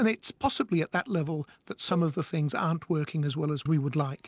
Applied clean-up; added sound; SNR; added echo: none; Cowbell; 18 dB; none.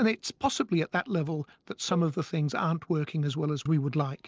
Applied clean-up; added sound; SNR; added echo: neural separator model SepFormer DNS4.